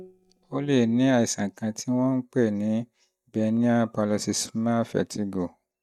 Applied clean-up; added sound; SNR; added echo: neural mask model DeepFilterNet 3.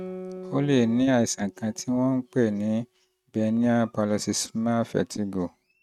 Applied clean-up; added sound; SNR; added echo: neural mask model RNNoise.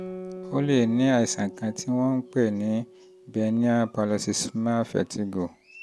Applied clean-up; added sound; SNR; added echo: none; Guitar; 18 dB; none.